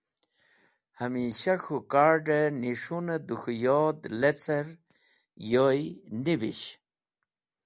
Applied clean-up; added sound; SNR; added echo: none; none; none; none.